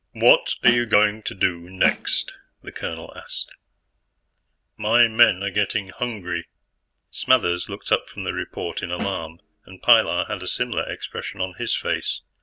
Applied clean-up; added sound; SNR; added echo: none; Snare drum; 11 dB; none.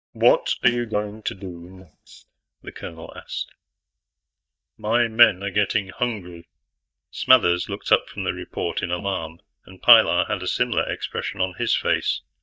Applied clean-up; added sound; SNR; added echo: neural mask model DeepFilterNet 3.